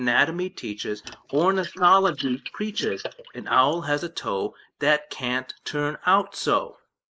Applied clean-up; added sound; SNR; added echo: neural mask model Resemble Enhance denoiser.